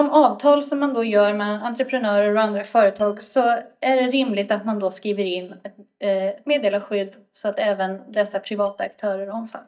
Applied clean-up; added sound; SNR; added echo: neural mask model DeepFilterNet 3.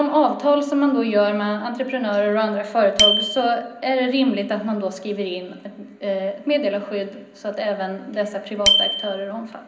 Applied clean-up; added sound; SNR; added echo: none; Bicycle bell; 6 dB; reverberation time 0.5 s.